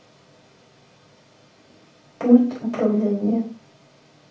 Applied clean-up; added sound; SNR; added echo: none; none; none; reverberation time 0.3 s.